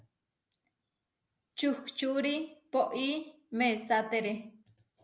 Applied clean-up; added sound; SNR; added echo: none; none; none; none.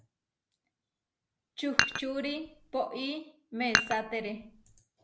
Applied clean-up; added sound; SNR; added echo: none; Dishes, pots, and pans; -4 dB; none.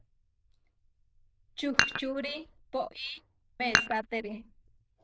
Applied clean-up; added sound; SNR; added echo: neural diffusion model UNIVERSE++.